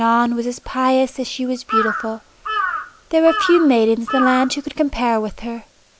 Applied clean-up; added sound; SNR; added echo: none; Bird vocalization, bird call, bird song / Crow; 6 dB; none.